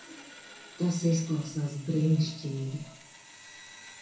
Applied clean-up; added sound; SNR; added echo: none; Sawing; 18 dB; reverberation time 0.6 s.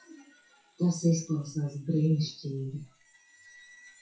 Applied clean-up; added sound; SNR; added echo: classical method WPE with log-MMSE.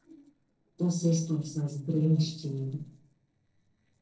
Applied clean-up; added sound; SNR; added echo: neural separator model SepFormer DNS4.